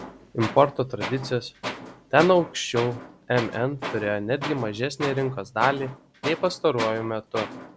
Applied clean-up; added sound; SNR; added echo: none; Tools; 10 dB; none.